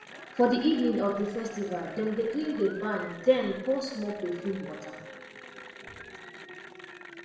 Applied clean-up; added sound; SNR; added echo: none; Applause / Cheering; 15 dB; reverberation time 0.7 s.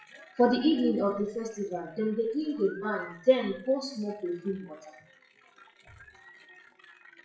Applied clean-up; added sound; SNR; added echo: classical method WPE with log-MMSE.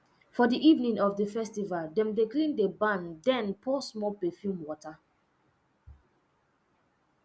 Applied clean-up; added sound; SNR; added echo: none; none; none; none.